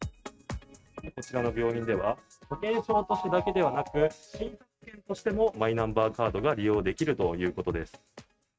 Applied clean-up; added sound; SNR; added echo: neural mask model RNNoise.